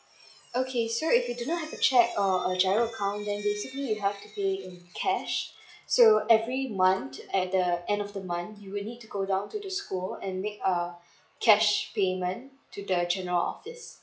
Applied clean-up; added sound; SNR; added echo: classical method log-MMSE.